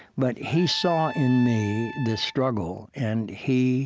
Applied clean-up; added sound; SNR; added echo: none; Trumpet; 16 dB; none.